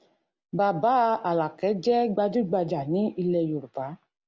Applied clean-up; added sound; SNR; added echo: none; none; none; none.